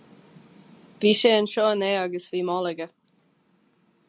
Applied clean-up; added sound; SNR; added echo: none; none; none; none.